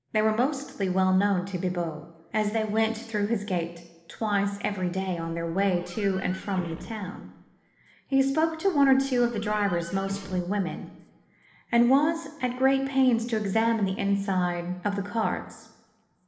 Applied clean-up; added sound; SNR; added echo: none; Livestock, farm animals, working animals; 19 dB; reverberation time 1.1 s.